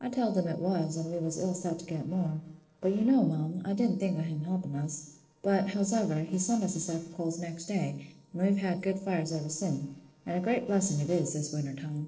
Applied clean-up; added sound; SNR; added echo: neural separator model SepFormer DNS4.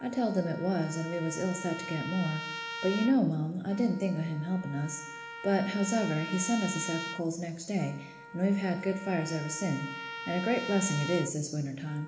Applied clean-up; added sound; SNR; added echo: none; Trumpet; 11 dB; reverberation time 1.1 s.